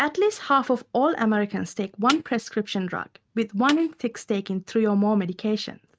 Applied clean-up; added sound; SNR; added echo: neural mask model RNNoise.